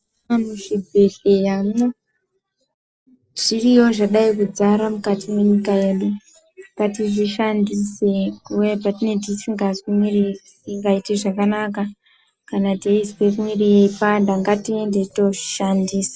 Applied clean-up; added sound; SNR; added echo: neural separator model SepFormer DNS4.